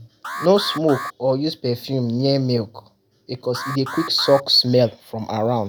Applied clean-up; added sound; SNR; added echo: none; Alarm; 12 dB; none.